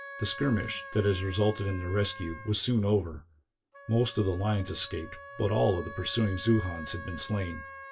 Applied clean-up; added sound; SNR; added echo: none; Wind instrument, woodwind instrument; 15 dB; reverberation time 0.1 s.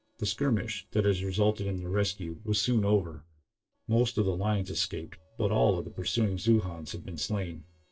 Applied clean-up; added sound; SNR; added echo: neural separator model SepFormer DNS4.